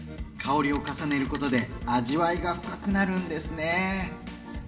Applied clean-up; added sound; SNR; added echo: none; Telephone; 18 dB; reverberation time 2.6 s.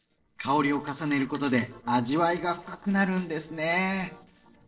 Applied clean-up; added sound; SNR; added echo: neural separator model SepFormer DNS4.